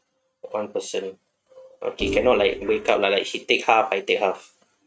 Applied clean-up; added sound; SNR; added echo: neural mask model RNNoise.